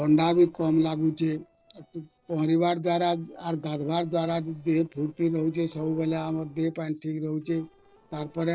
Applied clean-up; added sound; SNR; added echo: neural separator model SepFormer DNS4.